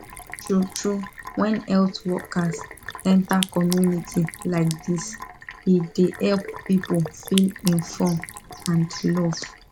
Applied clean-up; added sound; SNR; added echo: none; Sink (filling or washing); 14 dB; none.